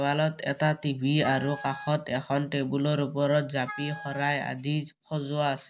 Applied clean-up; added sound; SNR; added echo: none; Wind instrument, woodwind instrument; 14 dB; none.